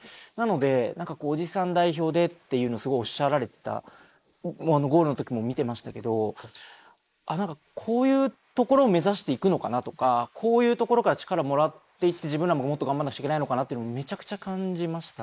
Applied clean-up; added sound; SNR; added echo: neural mask model Resemble Enhance denoiser.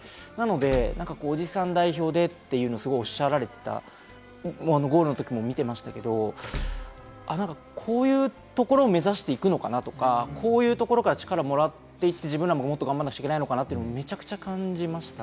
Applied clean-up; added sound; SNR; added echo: none; Door / Car; 11 dB; none.